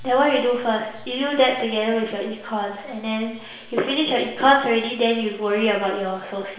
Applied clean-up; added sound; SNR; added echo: none; none; none; reverberation time 0.8 s.